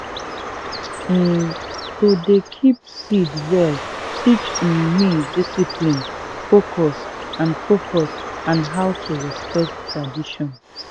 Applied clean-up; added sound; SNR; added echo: none; Bird; 10 dB; none.